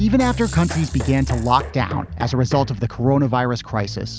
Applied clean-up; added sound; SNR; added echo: none; Knock + Rattle / Rattle (instrument); 18 dB; none.